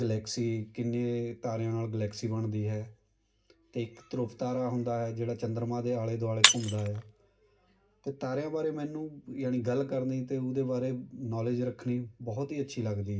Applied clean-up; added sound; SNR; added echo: none; Shatter; 0 dB; reverberation time 0.4 s.